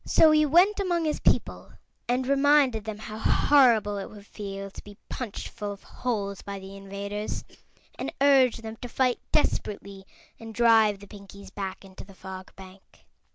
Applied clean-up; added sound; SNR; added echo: none; none; none; none.